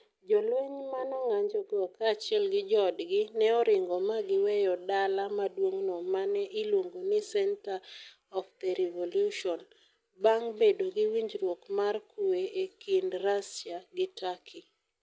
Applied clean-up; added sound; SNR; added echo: none; none; none; none.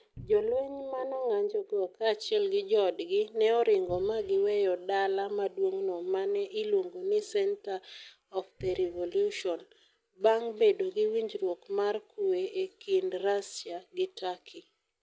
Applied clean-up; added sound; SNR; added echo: none; Cupboard open or close; 20 dB; none.